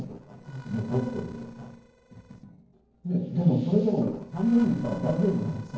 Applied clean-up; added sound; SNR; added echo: neural separator model SepFormer DNS4.